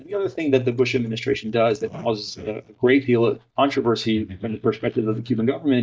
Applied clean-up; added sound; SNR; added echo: neural mask model DeepFilterNet 3.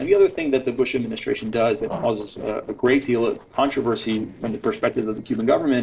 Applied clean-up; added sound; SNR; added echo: neural separator model SepFormer DNS4.